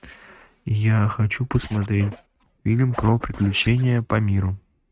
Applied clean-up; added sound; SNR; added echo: neural mask model RNNoise.